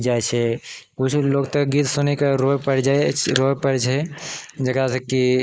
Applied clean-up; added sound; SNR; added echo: neural mask model Resemble Enhance denoiser.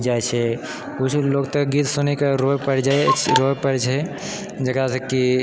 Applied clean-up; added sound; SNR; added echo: none; Clock; 8 dB; none.